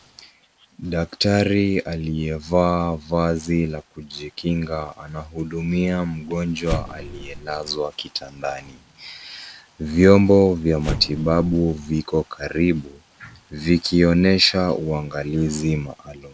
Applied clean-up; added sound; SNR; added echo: none; Explosion; 10 dB; none.